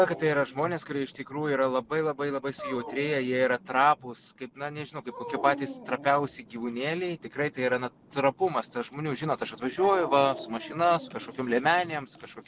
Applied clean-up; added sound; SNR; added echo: none; Dog; 16 dB; none.